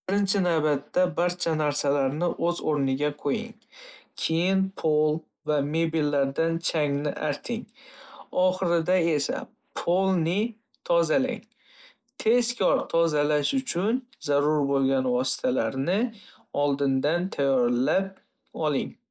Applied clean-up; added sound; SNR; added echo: neural mask model Resemble Enhance denoiser.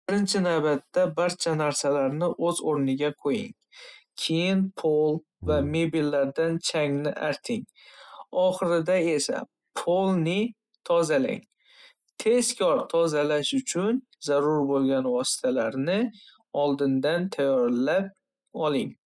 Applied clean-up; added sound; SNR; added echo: classical method spectral subtraction.